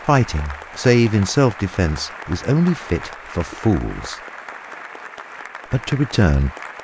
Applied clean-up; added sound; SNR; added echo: none; Applause / Cheering; 15 dB; none.